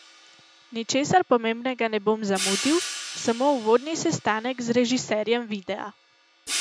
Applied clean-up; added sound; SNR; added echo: none; Hi-hat; 10 dB; none.